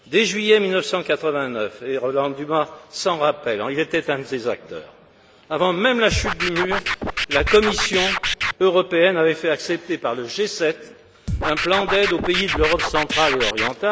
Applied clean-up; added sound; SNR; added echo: none; Scratching (performance technique); 2 dB; none.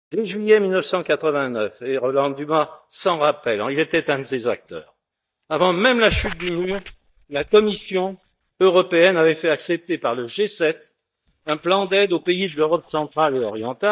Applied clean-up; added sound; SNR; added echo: neural mask model DeepFilterNet 3.